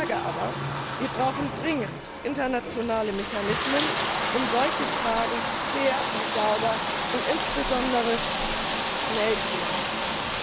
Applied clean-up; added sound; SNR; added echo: none; Bathtub (filling or washing); -1 dB; none.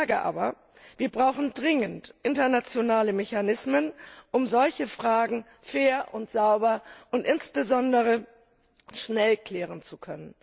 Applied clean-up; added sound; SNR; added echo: none; none; none; none.